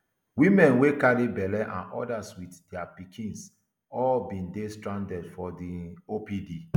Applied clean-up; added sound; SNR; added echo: none; none; none; none.